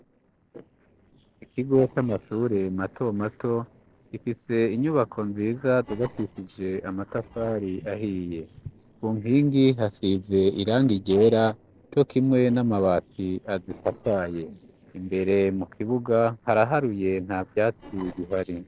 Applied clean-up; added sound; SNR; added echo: neural separator model SepFormer DNS4.